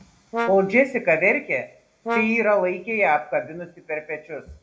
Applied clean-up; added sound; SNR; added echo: none; Brass instrument; 10 dB; reverberation time 0.2 s.